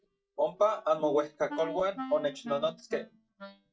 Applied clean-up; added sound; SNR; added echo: neural mask model DeepFilterNet 3.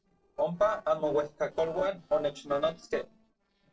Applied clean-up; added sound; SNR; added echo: neural separator model SepFormer DNS4.